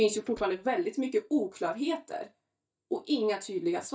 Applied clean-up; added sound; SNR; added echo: neural mask model DeepFilterNet 3.